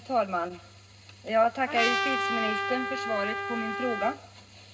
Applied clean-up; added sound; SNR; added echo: none; Trumpet; 0 dB; reverberation time 0.2 s.